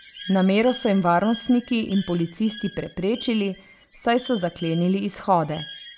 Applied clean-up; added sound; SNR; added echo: none; Bird; 17 dB; none.